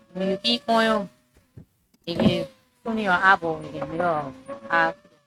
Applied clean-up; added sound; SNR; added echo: neural mask model RNNoise.